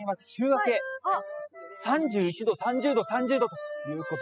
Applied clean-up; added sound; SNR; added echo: classical method spectral subtraction.